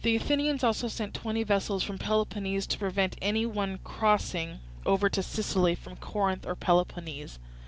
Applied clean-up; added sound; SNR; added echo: none; none; none; none.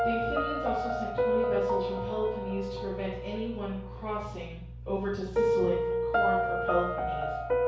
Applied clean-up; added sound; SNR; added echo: none; Piano; -3 dB; reverberation time 0.6 s.